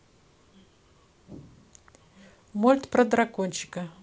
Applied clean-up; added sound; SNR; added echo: none; none; none; none.